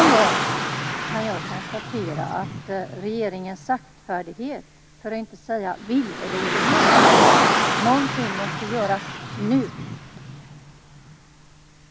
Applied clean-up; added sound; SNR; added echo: none; Car; -4 dB; none.